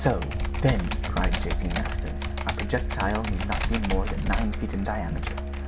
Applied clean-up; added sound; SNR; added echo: none; Computer keyboard + Musical instrument; -3 dB; none.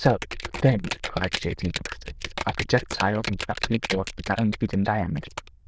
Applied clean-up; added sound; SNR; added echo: neural diffusion model UNIVERSE++.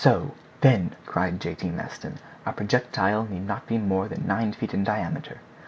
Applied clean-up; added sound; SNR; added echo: none; none; none; none.